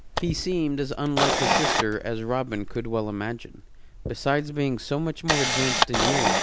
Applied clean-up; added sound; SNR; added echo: none; Camera; 0 dB; none.